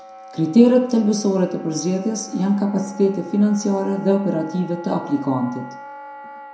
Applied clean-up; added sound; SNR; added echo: none; Wind instrument, woodwind instrument; 18 dB; reverberation time 0.6 s.